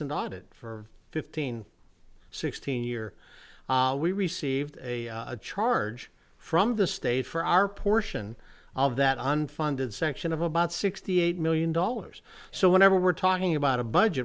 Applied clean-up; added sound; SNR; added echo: none; none; none; none.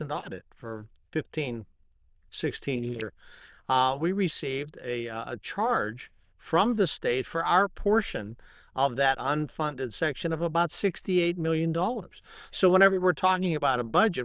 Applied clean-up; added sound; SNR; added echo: neural diffusion model UNIVERSE++.